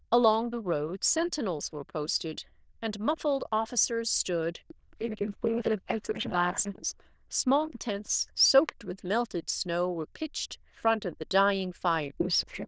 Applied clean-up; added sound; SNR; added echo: neural diffusion model UNIVERSE++.